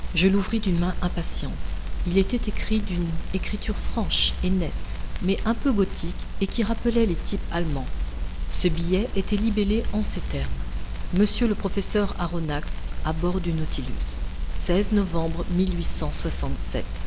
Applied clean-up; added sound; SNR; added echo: none; Crackle; 0 dB; none.